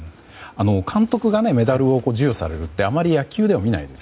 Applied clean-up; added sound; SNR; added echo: none; none; none; none.